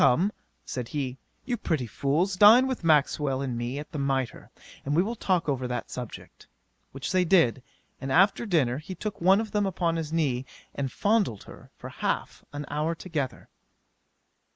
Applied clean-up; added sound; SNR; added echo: neural mask model Resemble Enhance denoiser.